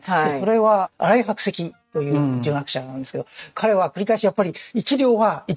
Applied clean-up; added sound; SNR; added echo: neural mask model RNNoise.